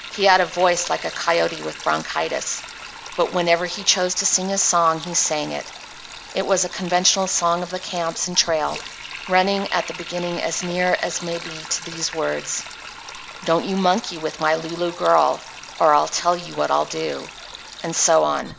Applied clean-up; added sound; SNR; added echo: none; Sink (filling or washing); 14 dB; none.